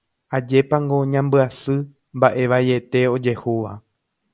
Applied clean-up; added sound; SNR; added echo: none; none; none; none.